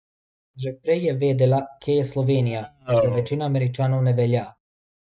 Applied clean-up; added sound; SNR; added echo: neural mask model RNNoise.